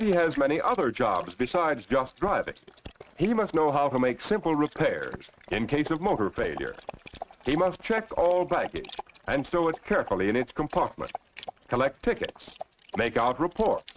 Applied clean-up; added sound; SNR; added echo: neural mask model RNNoise.